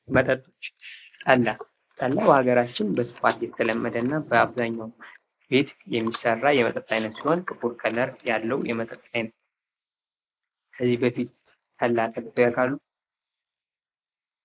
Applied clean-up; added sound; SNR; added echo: neural mask model Resemble Enhance denoiser.